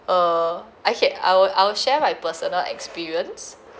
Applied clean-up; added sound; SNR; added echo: none; none; none; none.